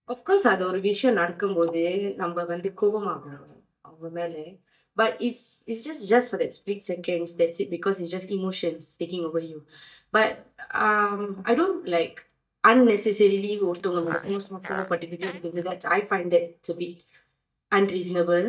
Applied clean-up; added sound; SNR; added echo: neural mask model DeepFilterNet 3.